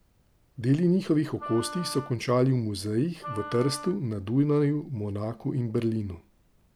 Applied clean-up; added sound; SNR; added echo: none; Wind instrument, woodwind instrument; 14 dB; none.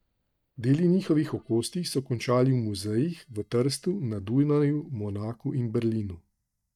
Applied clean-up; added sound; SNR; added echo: neural mask model DeepFilterNet 3.